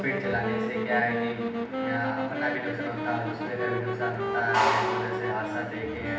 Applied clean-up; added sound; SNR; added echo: none; Wind instrument, woodwind instrument; 3 dB; reverberation time 0.8 s.